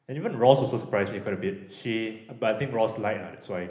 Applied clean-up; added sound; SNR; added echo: none; none; none; reverberation time 1.1 s.